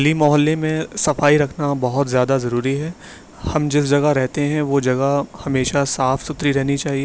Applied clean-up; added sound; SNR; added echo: none; none; none; none.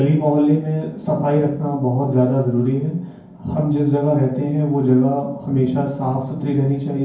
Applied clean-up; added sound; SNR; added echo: none; none; none; reverberation time 0.9 s.